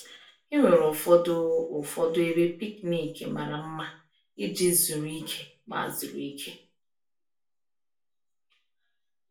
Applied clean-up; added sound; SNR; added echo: none; none; none; reverberation time 0.3 s.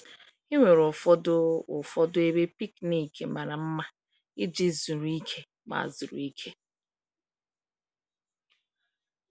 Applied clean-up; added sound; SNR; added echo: none; none; none; none.